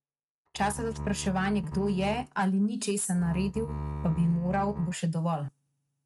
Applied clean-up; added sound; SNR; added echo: neural mask model RNNoise.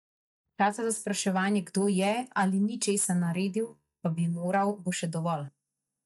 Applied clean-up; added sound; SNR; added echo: neural mask model DeepFilterNet 3.